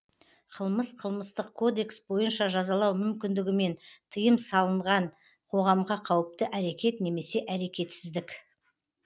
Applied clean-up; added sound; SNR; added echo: none; none; none; none.